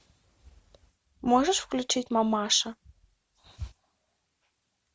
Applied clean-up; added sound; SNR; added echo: none; none; none; none.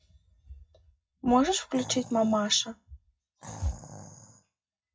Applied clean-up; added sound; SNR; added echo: classical method WPE with log-MMSE.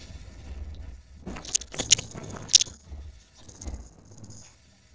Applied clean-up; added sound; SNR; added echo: neural separator model SepFormer DNS4.